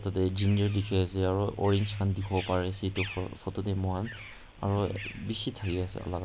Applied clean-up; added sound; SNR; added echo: none; Bird vocalization, bird call, bird song; 17 dB; none.